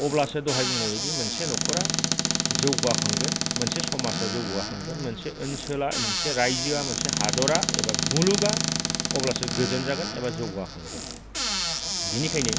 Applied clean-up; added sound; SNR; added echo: none; Squeak / Cupboard open or close; -2 dB; none.